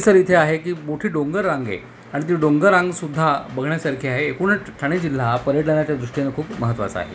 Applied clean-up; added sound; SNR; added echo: none; none; none; none.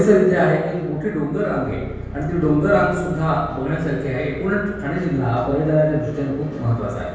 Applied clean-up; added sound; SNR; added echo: none; Bass guitar; 17 dB; reverberation time 1.2 s.